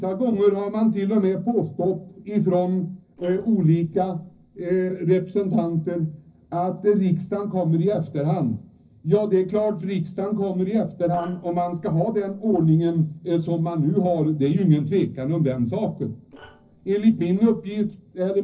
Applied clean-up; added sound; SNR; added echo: neural separator model SepFormer DNS4.